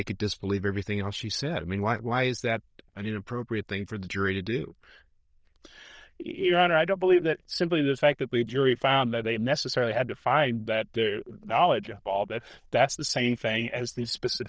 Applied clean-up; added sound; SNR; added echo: neural diffusion model UNIVERSE++.